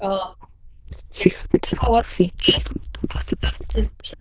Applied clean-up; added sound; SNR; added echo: neural diffusion model UNIVERSE++.